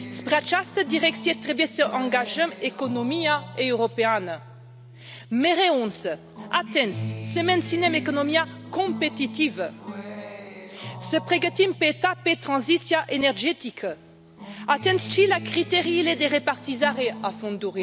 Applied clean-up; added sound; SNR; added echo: none; Acoustic guitar; 13 dB; none.